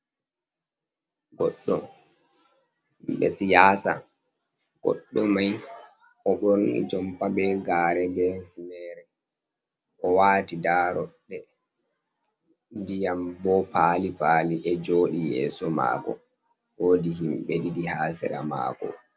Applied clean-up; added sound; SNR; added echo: none; none; none; none.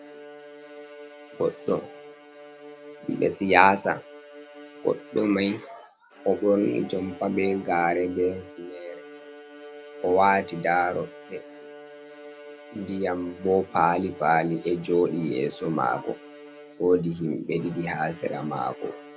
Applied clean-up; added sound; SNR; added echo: none; Bowed string instrument; 18 dB; none.